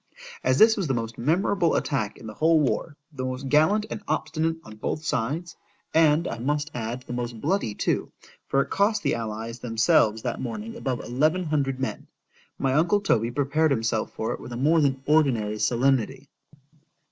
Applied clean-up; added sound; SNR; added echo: neural separator model SepFormer DNS4.